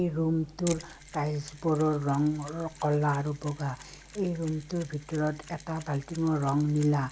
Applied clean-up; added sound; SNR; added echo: none; Mechanisms; 19 dB; none.